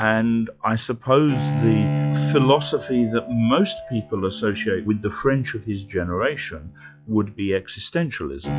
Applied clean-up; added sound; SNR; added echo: classical method log-MMSE.